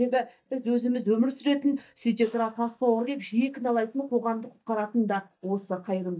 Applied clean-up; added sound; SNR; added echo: neural mask model DeepFilterNet 3.